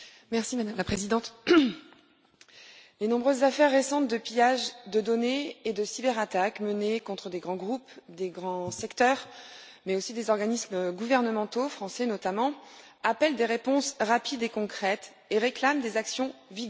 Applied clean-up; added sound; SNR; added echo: none; none; none; none.